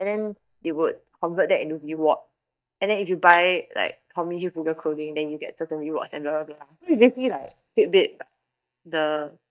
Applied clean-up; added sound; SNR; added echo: neural mask model DeepFilterNet 3.